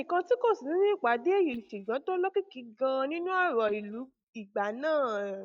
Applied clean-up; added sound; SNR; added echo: neural mask model DeepFilterNet 3.